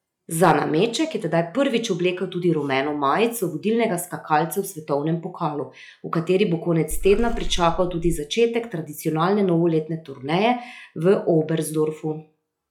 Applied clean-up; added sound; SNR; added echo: classical method log-MMSE.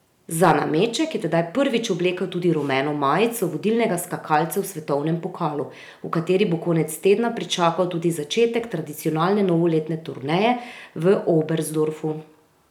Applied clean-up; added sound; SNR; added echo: none; none; none; none.